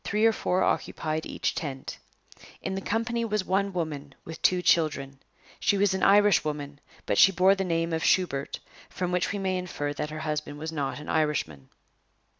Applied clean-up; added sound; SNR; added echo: none; none; none; none.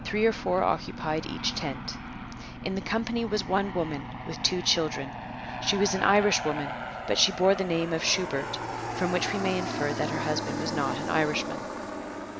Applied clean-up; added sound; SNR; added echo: none; Aircraft; 6 dB; none.